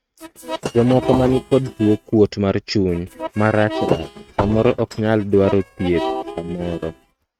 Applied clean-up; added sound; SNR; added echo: neural mask model RNNoise.